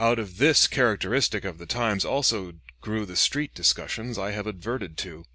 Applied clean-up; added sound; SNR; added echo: none; none; none; none.